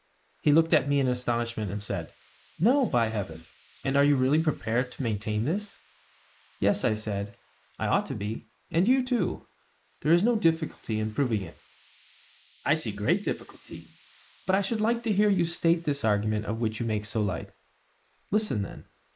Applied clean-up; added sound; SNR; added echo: neural mask model Resemble Enhance denoiser.